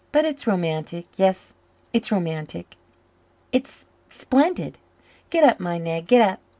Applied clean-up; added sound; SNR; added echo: none; none; none; none.